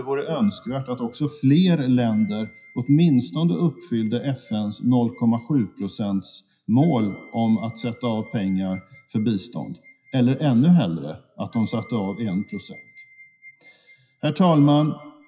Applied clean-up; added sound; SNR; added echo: classical method WPE with log-MMSE.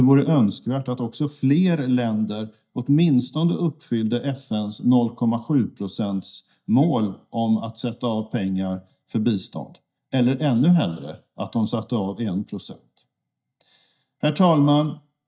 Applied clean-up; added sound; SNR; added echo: neural mask model DeepFilterNet 3.